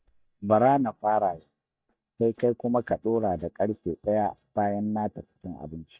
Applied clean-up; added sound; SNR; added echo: neural mask model DeepFilterNet 3.